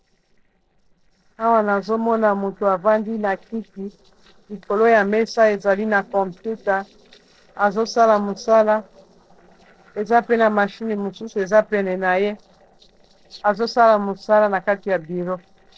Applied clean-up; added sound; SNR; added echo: neural separator model SepFormer DNS4.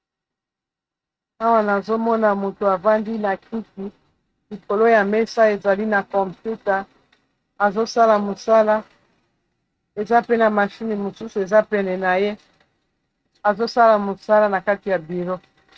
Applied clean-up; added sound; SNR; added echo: neural mask model RNNoise.